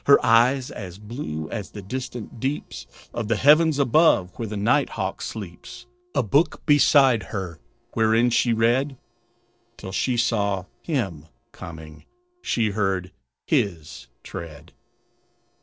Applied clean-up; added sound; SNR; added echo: neural separator model SepFormer DNS4.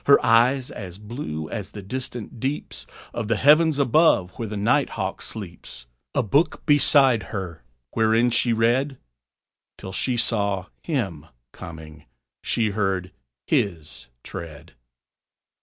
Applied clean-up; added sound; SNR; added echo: none; none; none; none.